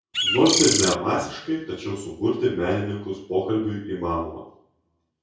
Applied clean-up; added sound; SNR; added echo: none; Bird; -2 dB; reverberation time 0.6 s.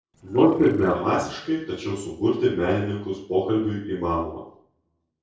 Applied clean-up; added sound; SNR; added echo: neural separator model SepFormer DNS4.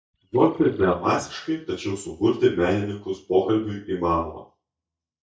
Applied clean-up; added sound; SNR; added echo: neural mask model DeepFilterNet 3.